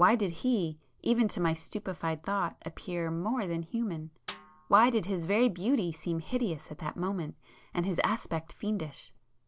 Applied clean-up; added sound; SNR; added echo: neural separator model SepFormer DNS4.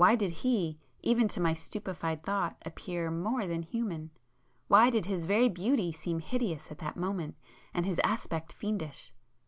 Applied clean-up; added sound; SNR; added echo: none; none; none; none.